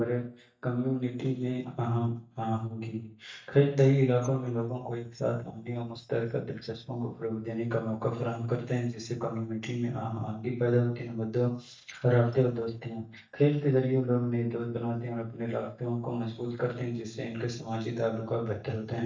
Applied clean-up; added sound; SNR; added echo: neural mask model DeepFilterNet 3.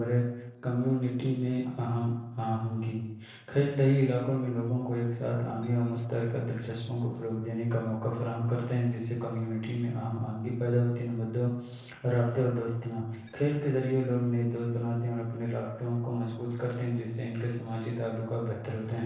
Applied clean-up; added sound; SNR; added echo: neural separator model SepFormer DNS4.